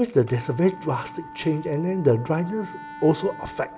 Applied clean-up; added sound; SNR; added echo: none; Wind instrument, woodwind instrument; 16 dB; reverberation time 1.0 s.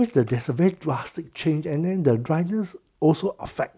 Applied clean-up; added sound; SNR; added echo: none; none; none; none.